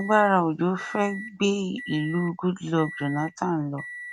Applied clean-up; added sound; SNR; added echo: none; Microwave oven; 15 dB; none.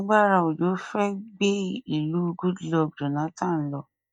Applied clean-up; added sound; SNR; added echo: neural mask model DeepFilterNet 3.